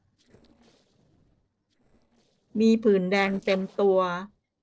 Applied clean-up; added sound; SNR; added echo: neural separator model SepFormer DNS4.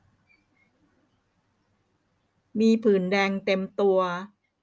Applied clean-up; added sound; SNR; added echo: none; none; none; none.